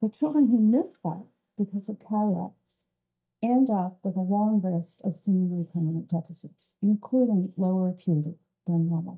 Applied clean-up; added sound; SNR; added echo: neural mask model DeepFilterNet 3.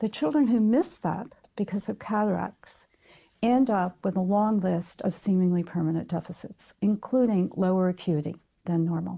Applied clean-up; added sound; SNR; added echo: none; none; none; none.